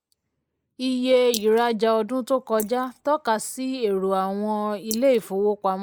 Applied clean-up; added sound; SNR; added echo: neural mask model Resemble Enhance denoiser.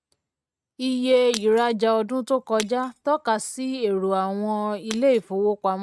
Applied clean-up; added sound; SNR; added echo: neural mask model RNNoise.